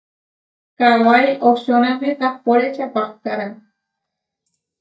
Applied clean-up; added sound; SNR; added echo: neural mask model DeepFilterNet 3.